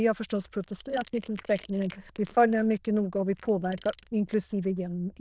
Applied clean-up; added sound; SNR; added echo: neural diffusion model UNIVERSE++.